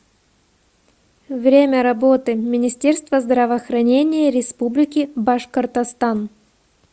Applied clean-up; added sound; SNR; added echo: none; none; none; none.